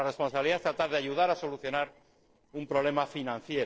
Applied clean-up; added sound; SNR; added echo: neural separator model SepFormer DNS4.